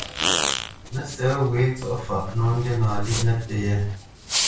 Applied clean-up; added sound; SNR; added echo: none; Fart; 5 dB; reverberation time 0.3 s.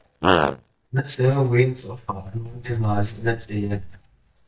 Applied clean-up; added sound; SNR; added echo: neural mask model DeepFilterNet 3.